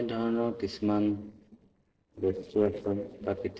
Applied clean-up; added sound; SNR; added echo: neural separator model SepFormer DNS4.